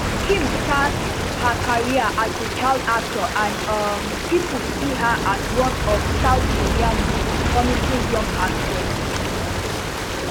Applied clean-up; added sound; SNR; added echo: none; Aircraft + Stream; -2 dB; none.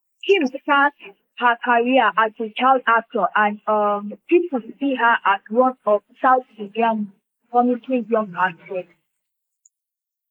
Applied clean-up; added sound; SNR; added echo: neural mask model Resemble Enhance denoiser.